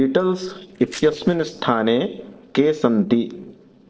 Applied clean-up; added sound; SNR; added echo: neural separator model SepFormer DNS4.